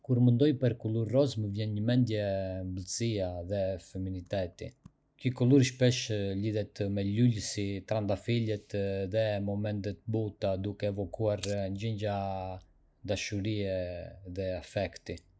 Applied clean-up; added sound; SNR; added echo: none; Glass; 16 dB; none.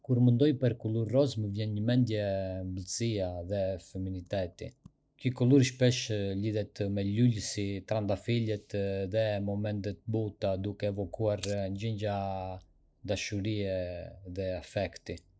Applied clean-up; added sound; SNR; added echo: neural separator model SepFormer DNS4.